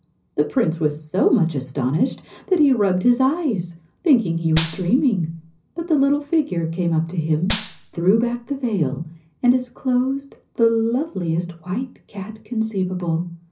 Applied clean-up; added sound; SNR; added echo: none; Gunshot, gunfire; 11 dB; reverberation time 0.5 s.